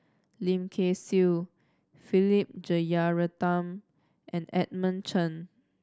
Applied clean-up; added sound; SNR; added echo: none; none; none; none.